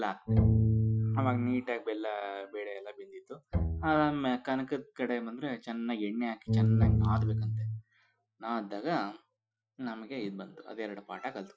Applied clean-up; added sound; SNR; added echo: classical method Wiener filter.